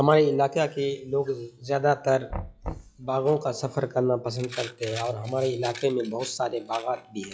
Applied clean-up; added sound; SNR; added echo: classical method log-MMSE.